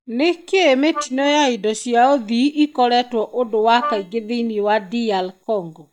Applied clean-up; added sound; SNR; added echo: neural mask model DeepFilterNet 3.